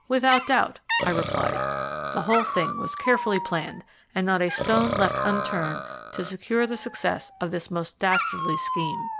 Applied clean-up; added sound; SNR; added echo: none; Burping, eructation + Dog; 3 dB; none.